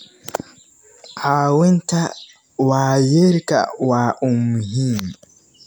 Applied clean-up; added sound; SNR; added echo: none; none; none; none.